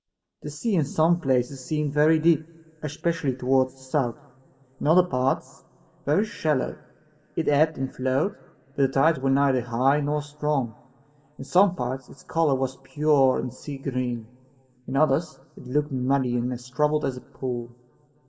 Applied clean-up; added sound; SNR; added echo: none; none; none; reverberation time 2.1 s.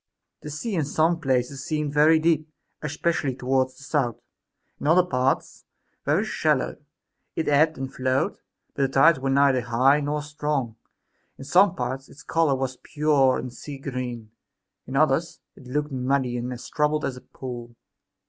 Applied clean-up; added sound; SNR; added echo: none; none; none; none.